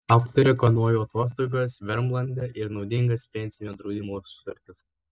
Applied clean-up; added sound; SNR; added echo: neural mask model DeepFilterNet 3.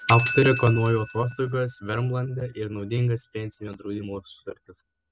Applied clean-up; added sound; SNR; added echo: none; Bell / Doorbell + Bicycle bell; 11 dB; none.